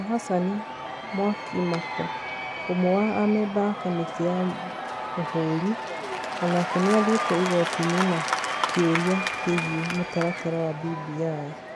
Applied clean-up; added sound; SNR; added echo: none; Applause / Crowd / Cheering; 5 dB; none.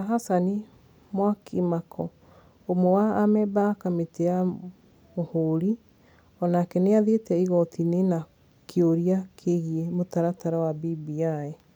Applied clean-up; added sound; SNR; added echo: none; none; none; none.